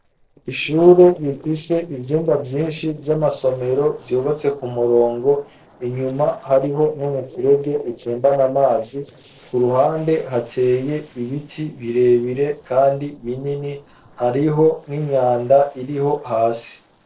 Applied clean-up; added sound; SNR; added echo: neural separator model SepFormer DNS4.